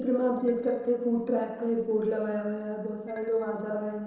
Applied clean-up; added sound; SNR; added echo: neural separator model SepFormer DNS4.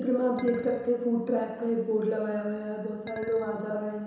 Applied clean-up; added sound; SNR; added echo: none; Chink, clink; 19 dB; reverberation time 1.0 s.